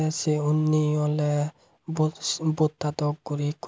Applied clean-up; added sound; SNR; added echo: none; none; none; none.